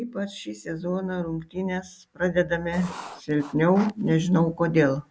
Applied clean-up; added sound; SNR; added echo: none; Writing; 16 dB; none.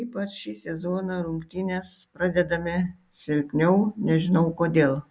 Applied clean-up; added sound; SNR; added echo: none; none; none; none.